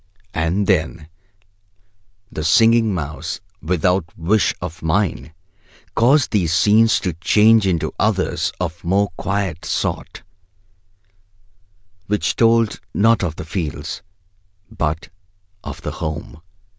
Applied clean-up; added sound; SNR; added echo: none; none; none; none.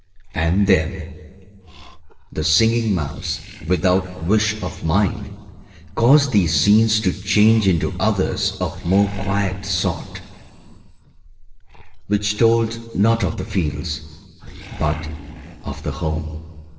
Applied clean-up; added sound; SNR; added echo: neural separator model SepFormer DNS4.